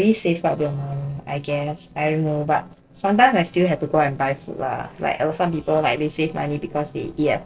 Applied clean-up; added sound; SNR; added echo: neural separator model SepFormer DNS4.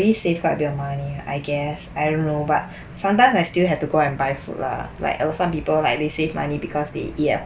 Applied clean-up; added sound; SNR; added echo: none; none; none; none.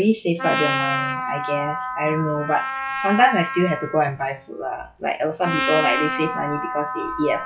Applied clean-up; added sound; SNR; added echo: classical method log-MMSE.